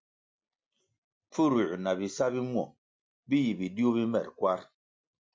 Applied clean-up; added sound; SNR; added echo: none; none; none; none.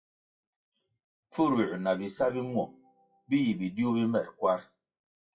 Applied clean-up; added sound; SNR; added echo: classical method WPE with log-MMSE.